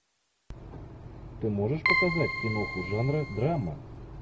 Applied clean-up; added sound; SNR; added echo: none; Keyboard (musical); 1 dB; none.